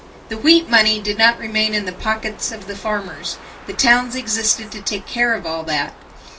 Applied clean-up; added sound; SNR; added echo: none; Wind; 20 dB; reverberation time 0.2 s.